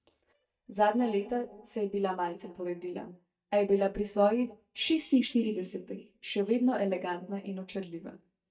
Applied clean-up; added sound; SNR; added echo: neural mask model DeepFilterNet 3.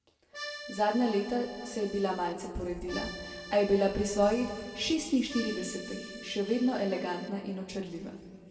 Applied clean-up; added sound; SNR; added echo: none; Accordion; 13 dB; reverberation time 1.9 s.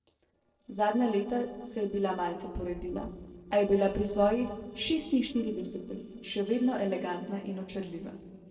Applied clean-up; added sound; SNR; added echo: neural separator model SepFormer DNS4.